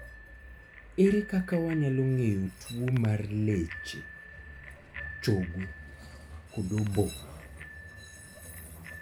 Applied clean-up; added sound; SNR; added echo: none; Bicycle bell + Train; 14 dB; none.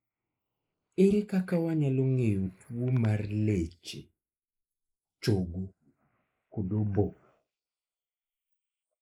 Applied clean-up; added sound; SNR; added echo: neural mask model Resemble Enhance denoiser.